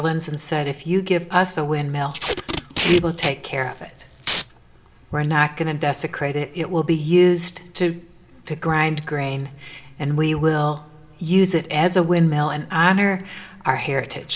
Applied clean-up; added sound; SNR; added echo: none; Packing tape, duct tape; 6 dB; reverberation time 0.8 s.